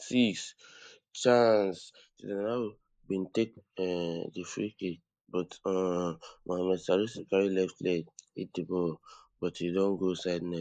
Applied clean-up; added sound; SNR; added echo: neural mask model Resemble Enhance denoiser.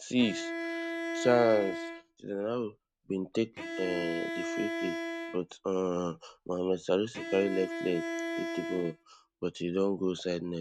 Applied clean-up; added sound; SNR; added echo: neural mask model RNNoise.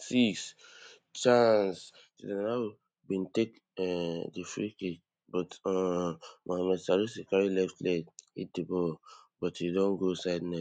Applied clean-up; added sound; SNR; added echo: none; none; none; none.